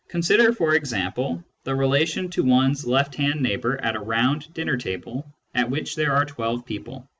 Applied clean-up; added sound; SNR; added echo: none; none; none; none.